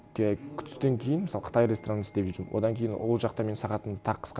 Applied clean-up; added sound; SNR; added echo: none; none; none; none.